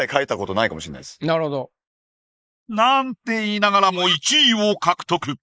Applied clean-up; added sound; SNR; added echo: neural mask model Resemble Enhance denoiser.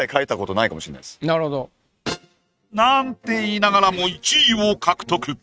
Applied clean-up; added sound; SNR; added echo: neural mask model RNNoise.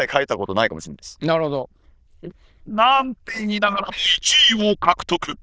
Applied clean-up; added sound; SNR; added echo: neural diffusion model UNIVERSE++.